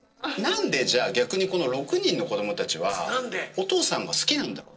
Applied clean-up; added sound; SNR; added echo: neural separator model SepFormer DNS4.